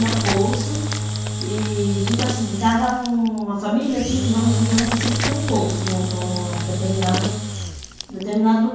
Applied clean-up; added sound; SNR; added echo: none; Engine / Drill; 2 dB; reverberation time 0.6 s.